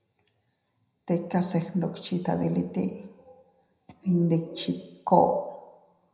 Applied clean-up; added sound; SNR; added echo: none; none; none; reverberation time 0.8 s.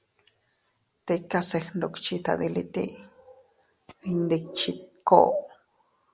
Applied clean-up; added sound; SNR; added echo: none; none; none; none.